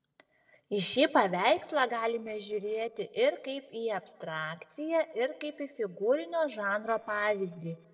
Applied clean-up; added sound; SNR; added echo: neural separator model SepFormer DNS4.